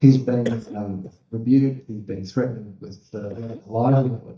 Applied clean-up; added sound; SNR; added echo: neural mask model DeepFilterNet 3.